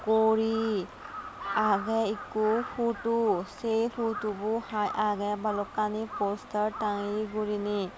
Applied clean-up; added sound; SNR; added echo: none; Crow; 12 dB; none.